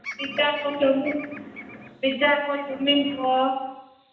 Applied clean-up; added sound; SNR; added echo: none; Bird vocalization, bird call, bird song; 17 dB; reverberation time 0.8 s.